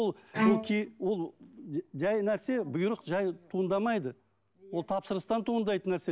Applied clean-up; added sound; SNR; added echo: none; Bowed string instrument; 1 dB; none.